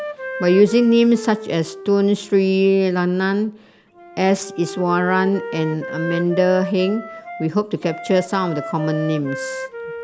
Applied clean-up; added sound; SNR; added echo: none; Wind instrument, woodwind instrument; 12 dB; none.